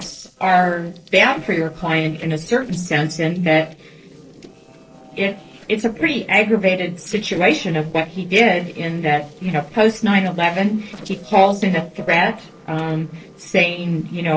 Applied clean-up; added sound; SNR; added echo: neural separator model SepFormer DNS4.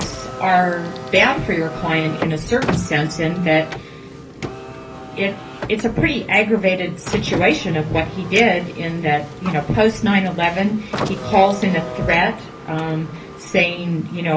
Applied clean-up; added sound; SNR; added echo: none; Car; 11 dB; reverberation time 0.3 s.